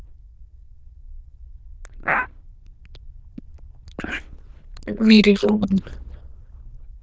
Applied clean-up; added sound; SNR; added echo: neural diffusion model UNIVERSE++.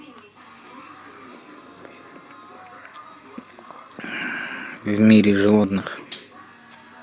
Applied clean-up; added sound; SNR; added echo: none; none; none; none.